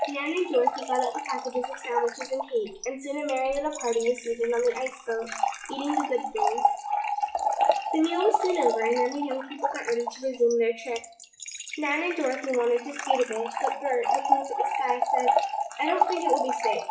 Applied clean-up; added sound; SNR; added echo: classical method WPE with log-MMSE.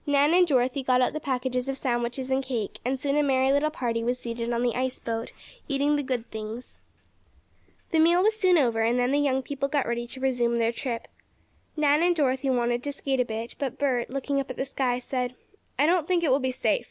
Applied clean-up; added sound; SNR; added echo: none; none; none; none.